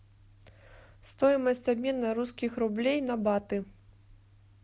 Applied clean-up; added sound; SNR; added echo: none; none; none; none.